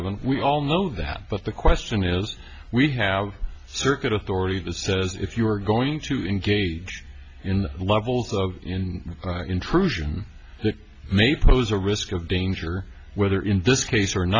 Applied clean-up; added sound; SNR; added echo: none; none; none; none.